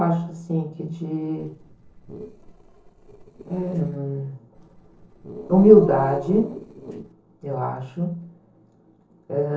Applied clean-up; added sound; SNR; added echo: neural separator model SepFormer DNS4.